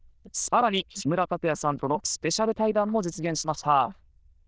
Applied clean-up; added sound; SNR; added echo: neural diffusion model UNIVERSE++.